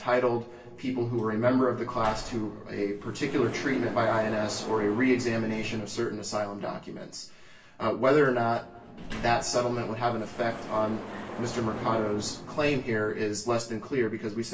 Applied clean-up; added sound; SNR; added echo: none; Sliding door; 14 dB; reverberation time 0.2 s.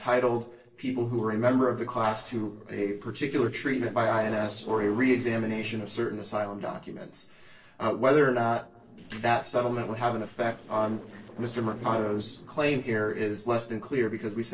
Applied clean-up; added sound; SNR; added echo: neural separator model SepFormer DNS4.